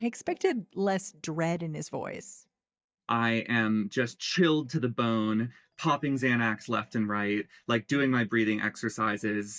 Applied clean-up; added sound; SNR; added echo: neural mask model DeepFilterNet 3.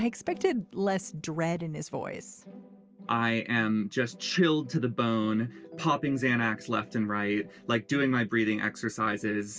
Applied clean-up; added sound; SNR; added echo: none; none; none; none.